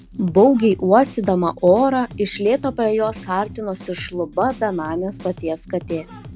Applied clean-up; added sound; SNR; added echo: none; Drum kit; 18 dB; none.